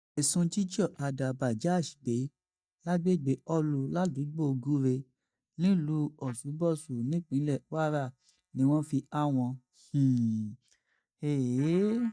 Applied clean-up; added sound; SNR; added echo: neural mask model DeepFilterNet 3.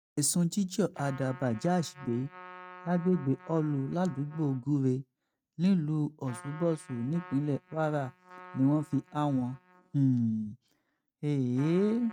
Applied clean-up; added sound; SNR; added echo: neural mask model RNNoise.